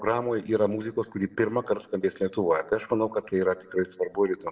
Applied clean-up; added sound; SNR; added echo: none; none; none; reverberation time 0.7 s.